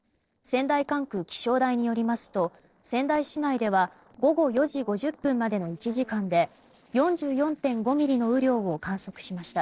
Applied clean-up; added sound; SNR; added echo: neural separator model SepFormer DNS4.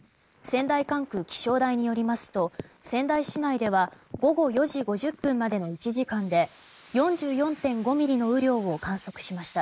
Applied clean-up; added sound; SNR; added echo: neural mask model Resemble Enhance denoiser.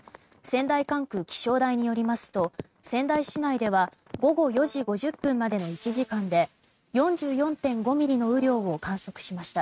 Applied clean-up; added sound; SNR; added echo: neural mask model RNNoise.